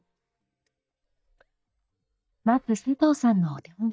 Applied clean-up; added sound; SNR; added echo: neural mask model DeepFilterNet 3.